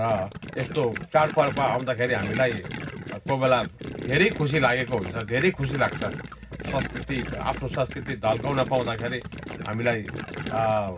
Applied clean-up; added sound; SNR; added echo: none; Gurgling; 9 dB; reverberation time 0.4 s.